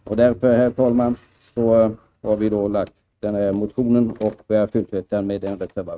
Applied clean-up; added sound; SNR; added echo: neural mask model RNNoise.